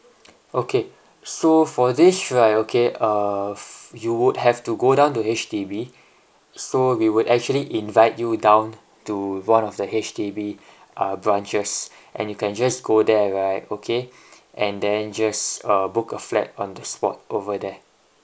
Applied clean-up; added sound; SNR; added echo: none; none; none; none.